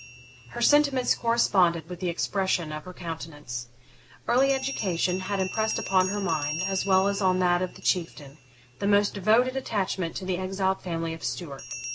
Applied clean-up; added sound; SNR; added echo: none; Bell; 13 dB; none.